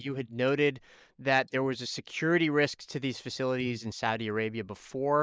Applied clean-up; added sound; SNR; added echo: neural mask model Resemble Enhance denoiser.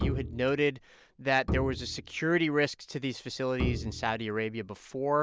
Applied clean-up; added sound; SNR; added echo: none; Bowed string instrument; 6 dB; none.